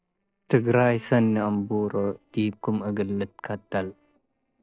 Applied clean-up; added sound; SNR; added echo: neural separator model SepFormer DNS4.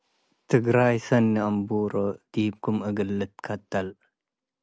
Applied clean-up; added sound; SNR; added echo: none; none; none; none.